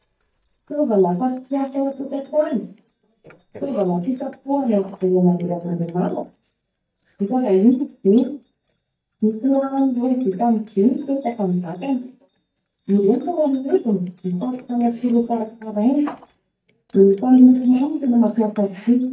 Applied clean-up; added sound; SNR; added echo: neural mask model DeepFilterNet 3.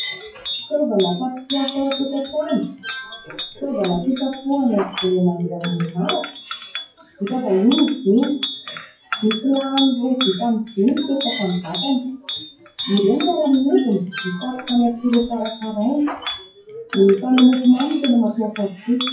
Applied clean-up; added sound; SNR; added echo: classical method WPE with log-MMSE.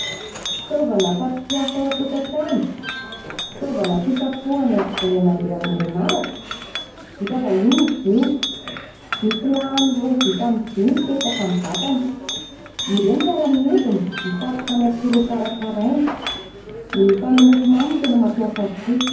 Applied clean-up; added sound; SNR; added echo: none; Chink, clink; 10 dB; reverberation time 0.9 s.